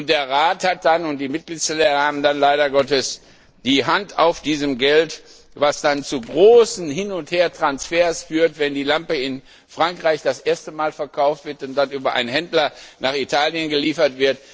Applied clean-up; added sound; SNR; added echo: neural separator model SepFormer DNS4.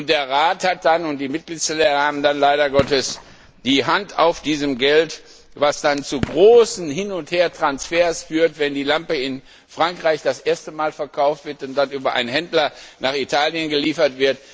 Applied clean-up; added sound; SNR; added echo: none; Fireworks; 17 dB; none.